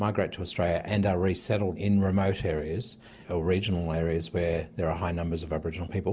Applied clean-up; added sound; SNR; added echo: none; none; none; none.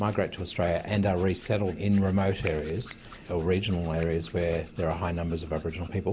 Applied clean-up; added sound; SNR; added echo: none; Hands; 20 dB; none.